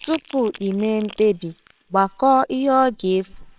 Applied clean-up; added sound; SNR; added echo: neural separator model SepFormer WHAMR!.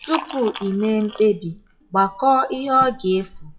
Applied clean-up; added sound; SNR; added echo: classical method WPE with log-MMSE.